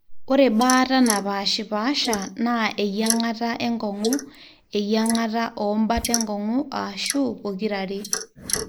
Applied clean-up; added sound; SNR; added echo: neural mask model Resemble Enhance denoiser.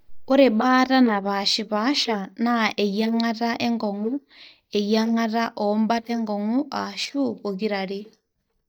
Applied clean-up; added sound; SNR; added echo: neural mask model DeepFilterNet 3.